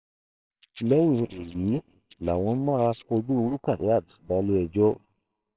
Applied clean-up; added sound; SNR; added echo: neural separator model SepFormer WHAMR!.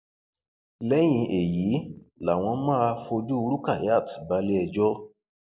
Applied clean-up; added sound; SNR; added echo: none; none; none; none.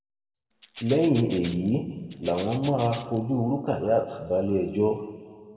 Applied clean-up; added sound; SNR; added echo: none; Rattle (instrument); 18 dB; reverberation time 1.5 s.